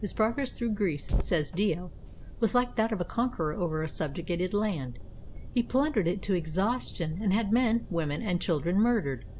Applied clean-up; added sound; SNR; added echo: none; Fire; 9 dB; none.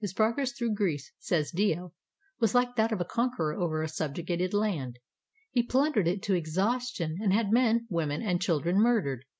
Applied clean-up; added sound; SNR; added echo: none; none; none; none.